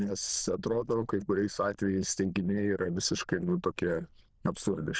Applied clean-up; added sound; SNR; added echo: neural diffusion model UNIVERSE++.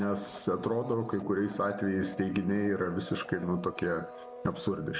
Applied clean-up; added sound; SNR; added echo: none; Domestic sounds, home sounds; 15 dB; none.